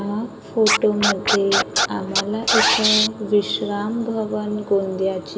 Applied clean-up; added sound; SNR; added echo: none; Scratching (performance technique); -1 dB; reverberation time 2.9 s.